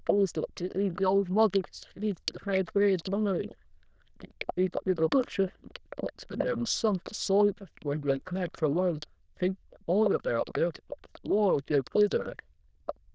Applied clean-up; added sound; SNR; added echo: neural diffusion model UNIVERSE++.